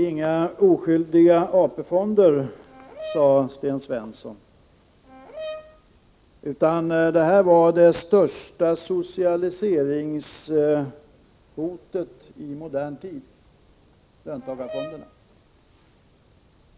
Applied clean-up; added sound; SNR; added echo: none; Brass instrument; 17 dB; none.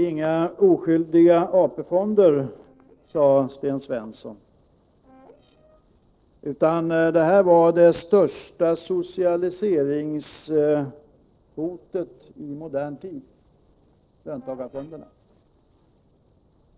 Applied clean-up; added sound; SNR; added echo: neural separator model SepFormer DNS4.